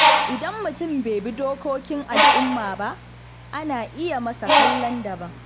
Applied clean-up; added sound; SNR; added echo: none; Bird; -4 dB; none.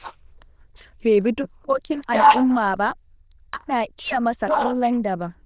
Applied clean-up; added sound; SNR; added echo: neural diffusion model UNIVERSE++.